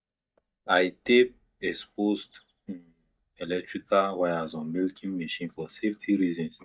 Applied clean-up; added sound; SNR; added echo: neural mask model DeepFilterNet 3.